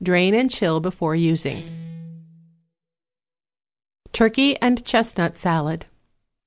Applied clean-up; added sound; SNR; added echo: none; Guitar; 19 dB; none.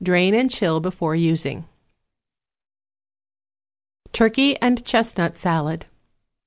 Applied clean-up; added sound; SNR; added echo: none; none; none; none.